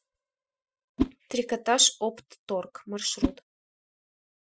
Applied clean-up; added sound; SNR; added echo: classical method spectral subtraction.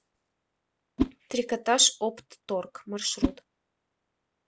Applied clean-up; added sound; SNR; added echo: none; Whoosh, swoosh, swish; 5 dB; none.